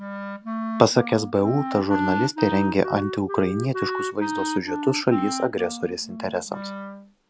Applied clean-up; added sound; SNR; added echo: none; Wind instrument, woodwind instrument; 6 dB; none.